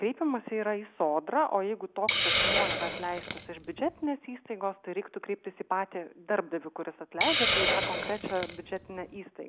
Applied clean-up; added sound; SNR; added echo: none; Hiss; 0 dB; none.